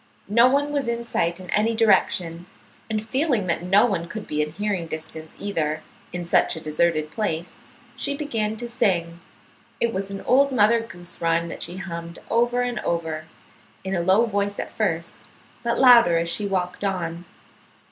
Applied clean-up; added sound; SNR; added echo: none; none; none; none.